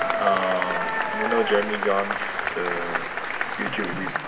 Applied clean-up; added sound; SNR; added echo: none; Applause / Crowd / Cheering; 0 dB; reverberation time 1.9 s.